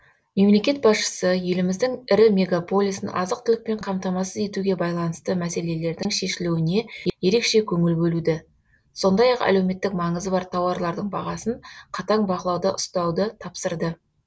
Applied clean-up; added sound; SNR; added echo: none; none; none; none.